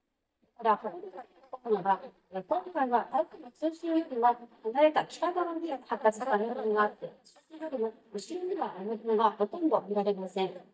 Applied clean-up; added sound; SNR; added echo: neural mask model DeepFilterNet 3.